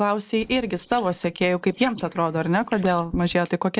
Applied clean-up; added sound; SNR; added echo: neural mask model Resemble Enhance denoiser.